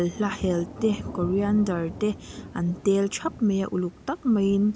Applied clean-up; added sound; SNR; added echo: none; Thunder / Rain; 15 dB; none.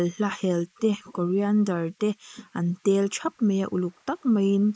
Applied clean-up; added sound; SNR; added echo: neural mask model Resemble Enhance denoiser.